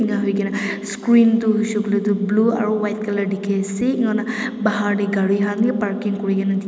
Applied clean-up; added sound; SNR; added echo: none; none; none; none.